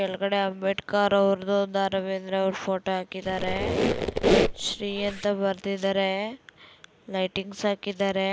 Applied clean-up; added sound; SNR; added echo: none; Squeak; -2 dB; none.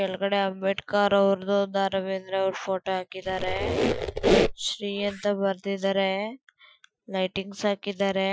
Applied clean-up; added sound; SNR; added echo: classical method Wiener filter.